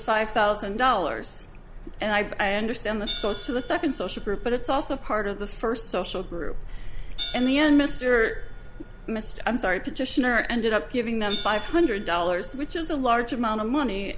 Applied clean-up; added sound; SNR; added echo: none; Hi-hat; 18 dB; none.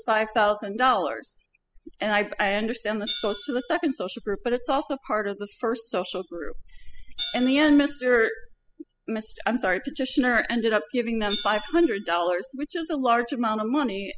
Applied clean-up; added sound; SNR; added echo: classical method spectral subtraction.